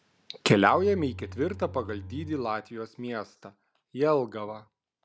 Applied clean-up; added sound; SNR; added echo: none; Bowed string instrument; 13 dB; none.